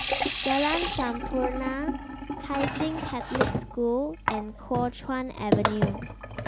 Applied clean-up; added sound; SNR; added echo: none; Sink (filling or washing) / Water tap, faucet; -1 dB; none.